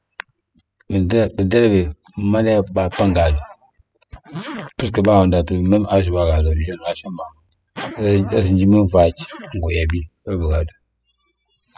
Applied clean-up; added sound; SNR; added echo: classical method spectral subtraction.